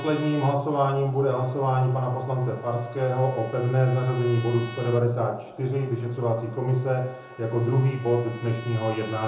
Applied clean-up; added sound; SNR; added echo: none; Trumpet; 19 dB; reverberation time 0.6 s.